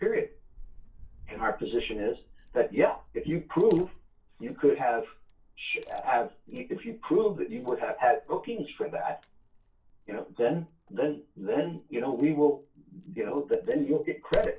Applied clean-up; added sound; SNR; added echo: none; Tearing / Wood; 18 dB; reverberation time 0.2 s.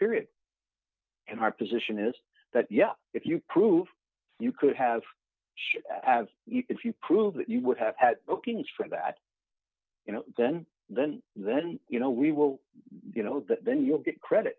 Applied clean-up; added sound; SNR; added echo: none; none; none; none.